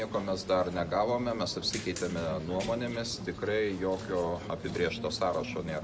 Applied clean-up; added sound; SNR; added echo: none; none; none; none.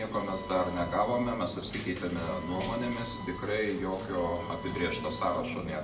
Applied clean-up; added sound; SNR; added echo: none; Wind instrument, woodwind instrument; 15 dB; reverberation time 0.6 s.